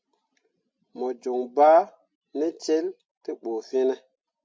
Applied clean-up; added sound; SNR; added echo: none; none; none; none.